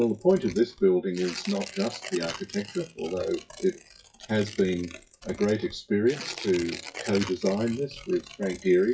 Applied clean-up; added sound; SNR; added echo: classical method WPE with log-MMSE.